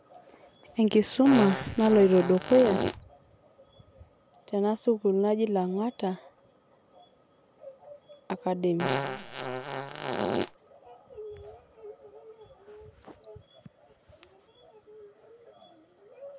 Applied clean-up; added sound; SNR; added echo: none; Fart; 3 dB; none.